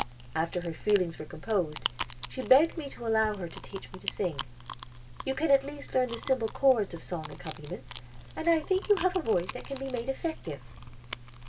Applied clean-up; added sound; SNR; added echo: none; Chewing, mastication; 11 dB; reverberation time 0.2 s.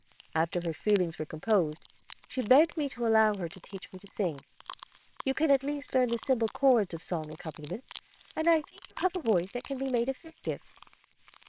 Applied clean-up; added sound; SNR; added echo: neural separator model SepFormer WHAMR!.